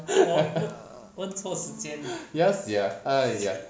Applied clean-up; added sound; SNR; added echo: none; Burping, eructation; 19 dB; none.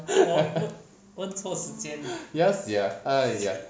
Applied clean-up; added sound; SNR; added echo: none; none; none; none.